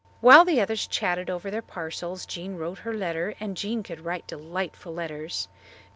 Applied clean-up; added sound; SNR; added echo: none; none; none; none.